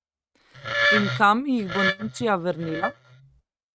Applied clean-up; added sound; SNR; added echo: neural mask model RNNoise.